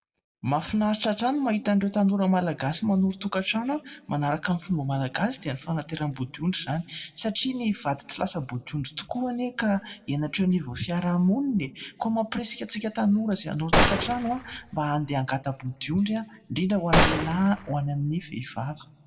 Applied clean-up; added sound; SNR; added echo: none; Gunshot, gunfire; -1 dB; reverberation time 0.8 s.